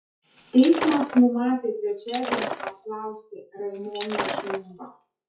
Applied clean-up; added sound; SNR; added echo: classical method WPE with log-MMSE.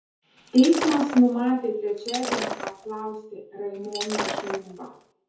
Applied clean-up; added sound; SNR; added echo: none; Shatter; 8 dB; reverberation time 0.5 s.